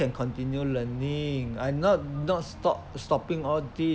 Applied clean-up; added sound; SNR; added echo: none; none; none; none.